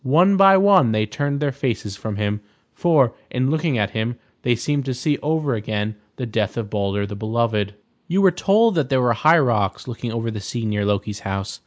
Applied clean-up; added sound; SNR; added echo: none; none; none; none.